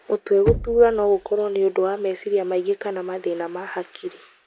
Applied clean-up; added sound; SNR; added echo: none; Knock; 11 dB; none.